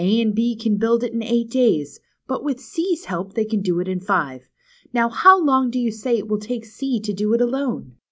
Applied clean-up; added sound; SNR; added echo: none; none; none; none.